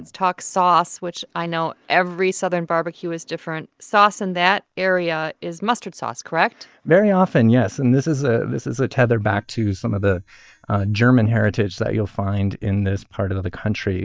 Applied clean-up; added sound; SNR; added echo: neural mask model DeepFilterNet 3.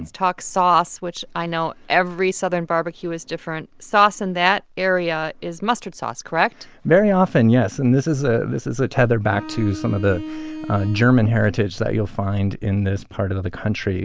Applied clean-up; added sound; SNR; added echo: none; Bowed string instrument; 12 dB; none.